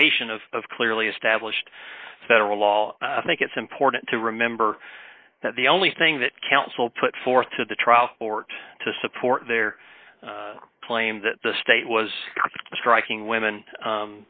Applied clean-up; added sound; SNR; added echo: neural mask model Resemble Enhance denoiser.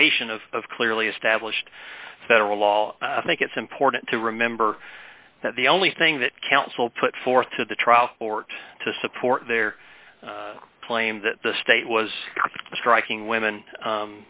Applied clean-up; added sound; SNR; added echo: none; none; none; none.